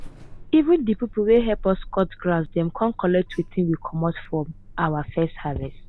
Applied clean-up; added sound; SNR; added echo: none; Alarm; 15 dB; none.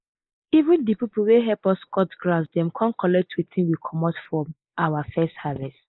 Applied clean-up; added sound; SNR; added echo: neural mask model Resemble Enhance denoiser.